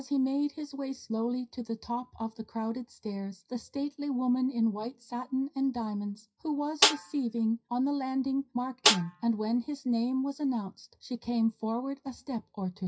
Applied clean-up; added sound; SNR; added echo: classical method WPE with log-MMSE.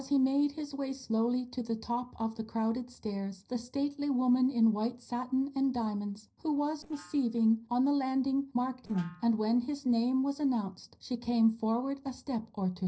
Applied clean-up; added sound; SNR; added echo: neural separator model SepFormer DNS4.